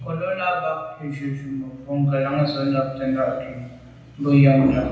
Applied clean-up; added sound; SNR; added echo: none; none; none; reverberation time 0.9 s.